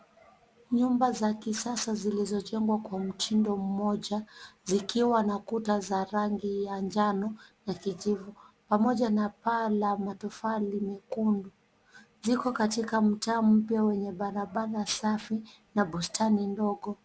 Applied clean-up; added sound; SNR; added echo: none; none; none; none.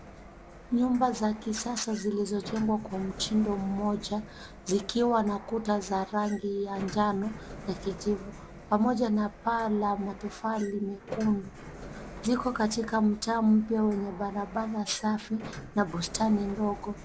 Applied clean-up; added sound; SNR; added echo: none; Sliding door; 15 dB; none.